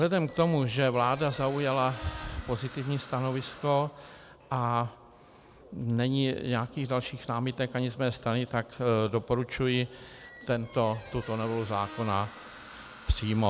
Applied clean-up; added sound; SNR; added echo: none; Squeak; 20 dB; none.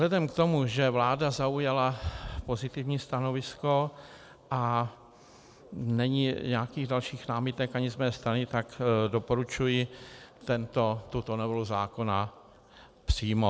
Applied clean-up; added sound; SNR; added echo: none; none; none; none.